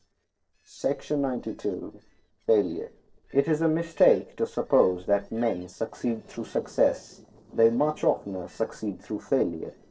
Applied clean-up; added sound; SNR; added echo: neural separator model SepFormer DNS4.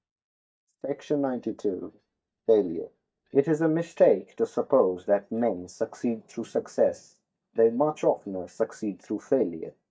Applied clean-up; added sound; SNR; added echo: neural mask model DeepFilterNet 3.